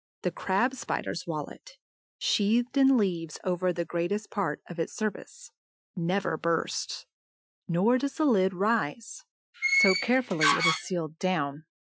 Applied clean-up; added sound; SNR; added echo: classical method Wiener filter.